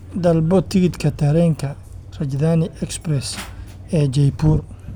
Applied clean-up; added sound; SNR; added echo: none; none; none; none.